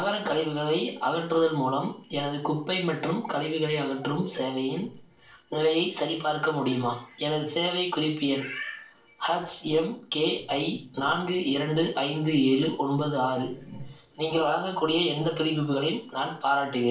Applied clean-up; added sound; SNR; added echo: neural separator model SepFormer DNS4.